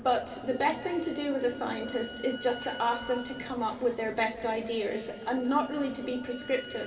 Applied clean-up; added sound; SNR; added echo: none; Bowed string instrument; 17 dB; reverberation time 2.5 s.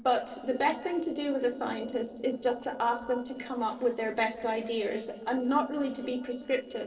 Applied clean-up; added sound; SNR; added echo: neural separator model SepFormer DNS4.